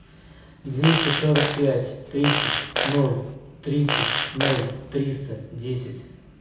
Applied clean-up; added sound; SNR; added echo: none; Fart; 2 dB; reverberation time 0.9 s.